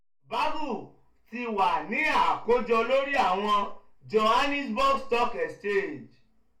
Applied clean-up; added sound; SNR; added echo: none; none; none; reverberation time 0.3 s.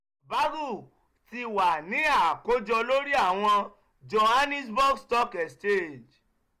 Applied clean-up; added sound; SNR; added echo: none; none; none; none.